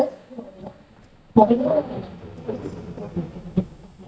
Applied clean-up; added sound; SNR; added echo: neural mask model DeepFilterNet 3.